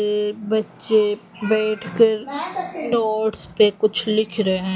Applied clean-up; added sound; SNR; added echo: none; none; none; none.